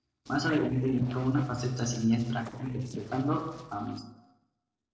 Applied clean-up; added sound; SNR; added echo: neural separator model SepFormer DNS4.